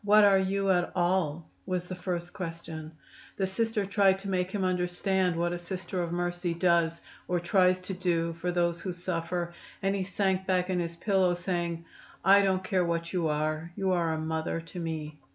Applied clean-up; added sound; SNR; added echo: none; none; none; none.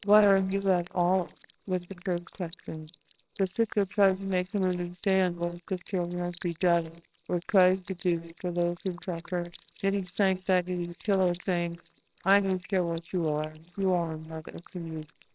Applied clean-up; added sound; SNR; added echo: neural separator model SepFormer WHAMR!.